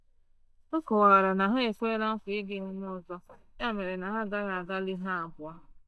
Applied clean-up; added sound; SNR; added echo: neural mask model DeepFilterNet 3.